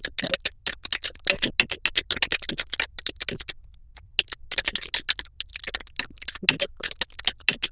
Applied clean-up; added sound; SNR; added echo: neural diffusion model UNIVERSE++.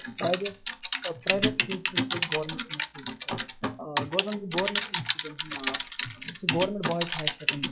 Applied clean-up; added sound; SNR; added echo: classical method log-MMSE.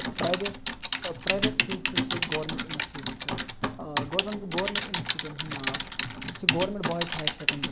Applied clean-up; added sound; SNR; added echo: none; Typing; -4 dB; none.